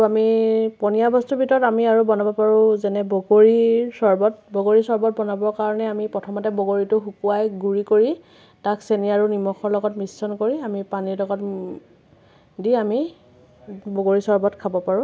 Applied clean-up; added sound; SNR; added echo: none; none; none; none.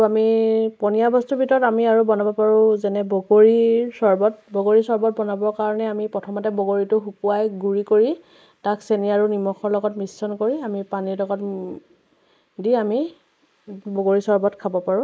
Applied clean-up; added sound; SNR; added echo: neural mask model Resemble Enhance denoiser.